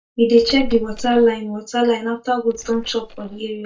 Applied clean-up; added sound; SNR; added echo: neural mask model DeepFilterNet 3.